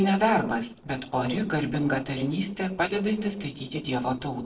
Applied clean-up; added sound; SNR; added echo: neural separator model SepFormer DNS4.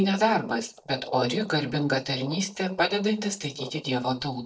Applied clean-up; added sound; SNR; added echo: neural mask model DeepFilterNet 3.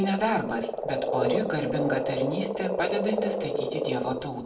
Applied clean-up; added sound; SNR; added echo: none; Frog; 0 dB; reverberation time 0.5 s.